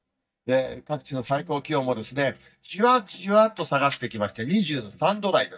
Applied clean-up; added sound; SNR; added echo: neural mask model DeepFilterNet 3.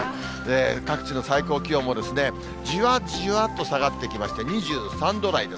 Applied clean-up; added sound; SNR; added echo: none; none; none; none.